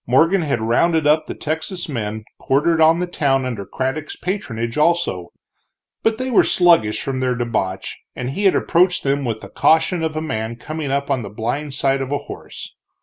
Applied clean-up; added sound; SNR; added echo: none; none; none; none.